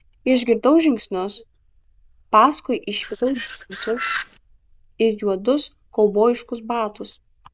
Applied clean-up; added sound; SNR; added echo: neural diffusion model UNIVERSE++.